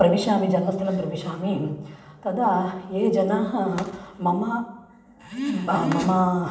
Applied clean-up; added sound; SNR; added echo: none; none; none; reverberation time 0.9 s.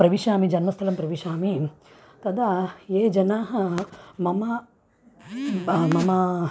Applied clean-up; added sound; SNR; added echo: none; none; none; none.